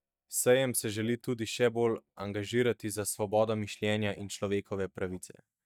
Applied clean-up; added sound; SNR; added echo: neural mask model DeepFilterNet 3.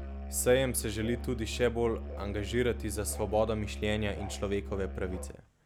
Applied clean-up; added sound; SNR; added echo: none; Musical instrument; 7 dB; none.